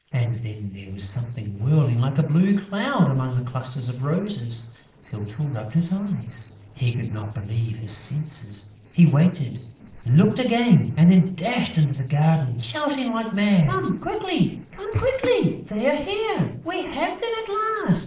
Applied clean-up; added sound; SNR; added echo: neural separator model SepFormer DNS4.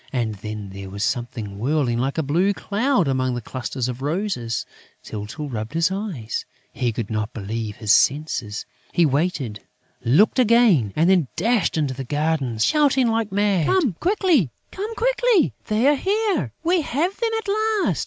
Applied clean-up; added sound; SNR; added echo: none; none; none; none.